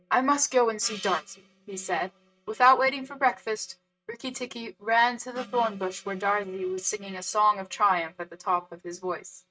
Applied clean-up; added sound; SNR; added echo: neural mask model RNNoise.